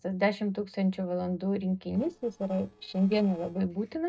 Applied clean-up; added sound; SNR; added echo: neural separator model SepFormer DNS4.